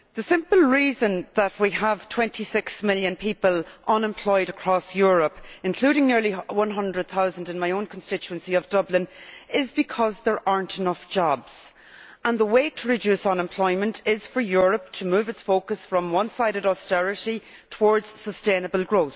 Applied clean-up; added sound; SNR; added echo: none; none; none; none.